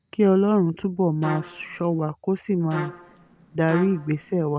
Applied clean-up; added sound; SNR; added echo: none; Trumpet; 12 dB; none.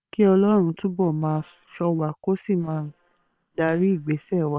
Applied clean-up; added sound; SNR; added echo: neural separator model SepFormer WHAM!.